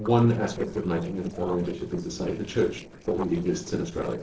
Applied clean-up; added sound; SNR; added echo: neural separator model SepFormer DNS4.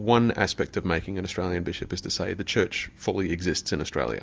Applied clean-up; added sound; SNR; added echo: none; none; none; none.